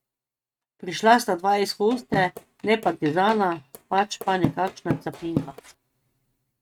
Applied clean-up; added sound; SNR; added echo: neural mask model RNNoise.